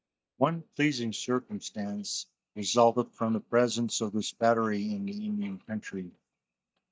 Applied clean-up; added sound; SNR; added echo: neural mask model DeepFilterNet 3.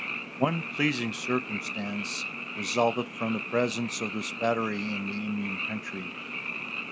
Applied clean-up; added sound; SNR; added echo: none; Frog; 5 dB; none.